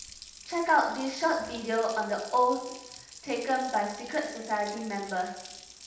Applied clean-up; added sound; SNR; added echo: none; Water tap, faucet; 17 dB; reverberation time 0.8 s.